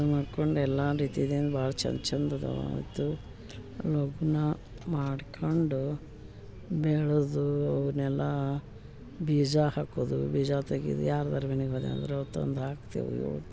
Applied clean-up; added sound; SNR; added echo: none; none; none; none.